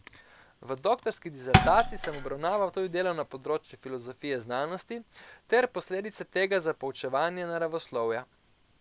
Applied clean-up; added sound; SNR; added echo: none; Thump, thud; 1 dB; none.